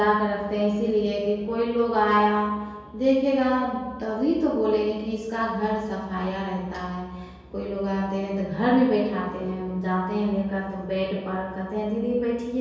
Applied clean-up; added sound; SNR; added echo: none; none; none; reverberation time 1.2 s.